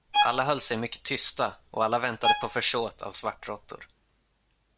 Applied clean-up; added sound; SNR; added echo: none; Bowed string instrument; 1 dB; none.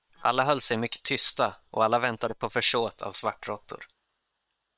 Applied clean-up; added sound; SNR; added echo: neural separator model SepFormer WHAM!.